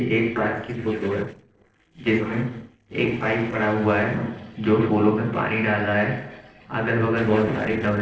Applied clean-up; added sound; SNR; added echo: neural separator model SepFormer DNS4.